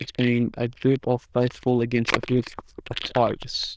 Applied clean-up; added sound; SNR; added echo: neural diffusion model UNIVERSE++.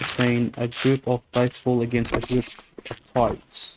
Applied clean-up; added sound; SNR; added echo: neural mask model RNNoise.